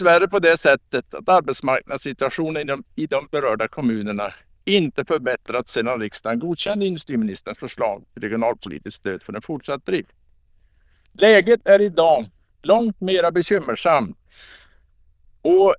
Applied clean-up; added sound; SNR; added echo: neural diffusion model UNIVERSE++.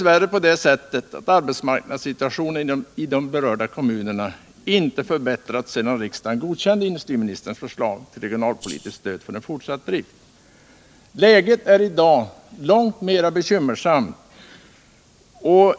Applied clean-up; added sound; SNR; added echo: none; Rattle (instrument); 17 dB; none.